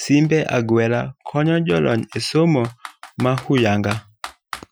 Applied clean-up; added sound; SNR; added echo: classical method Wiener filter.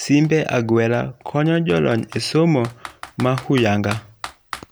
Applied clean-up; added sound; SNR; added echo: none; Computer keyboard; 19 dB; none.